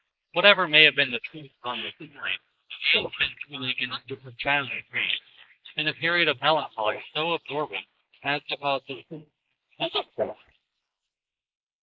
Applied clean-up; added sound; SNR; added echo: neural mask model Resemble Enhance denoiser.